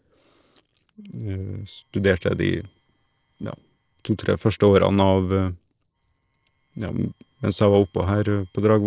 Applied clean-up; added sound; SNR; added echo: neural separator model SepFormer DNS4.